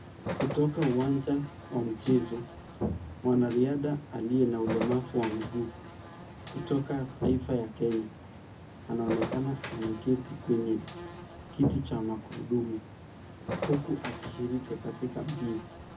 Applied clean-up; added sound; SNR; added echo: none; Buzz; 8 dB; reverberation time 0.3 s.